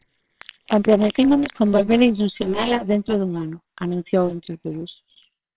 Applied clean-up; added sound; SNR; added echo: neural separator model SepFormer WHAMR!.